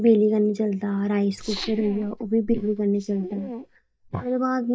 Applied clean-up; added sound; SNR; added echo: neural mask model DeepFilterNet 3.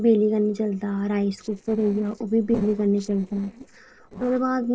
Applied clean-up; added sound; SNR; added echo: neural separator model SepFormer DNS4.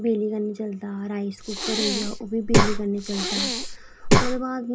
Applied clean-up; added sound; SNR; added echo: none; Breathing; -5 dB; reverberation time 0.3 s.